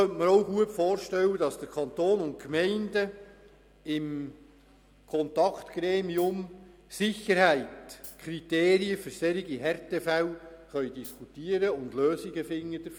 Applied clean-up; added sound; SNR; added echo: none; Hi-hat; 19 dB; none.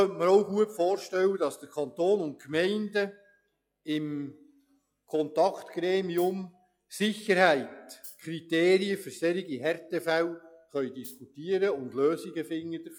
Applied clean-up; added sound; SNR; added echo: classical method log-MMSE.